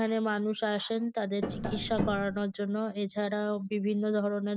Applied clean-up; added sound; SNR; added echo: none; Tap; 4 dB; none.